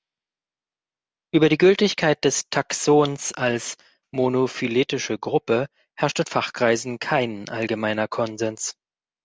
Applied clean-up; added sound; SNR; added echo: none; none; none; none.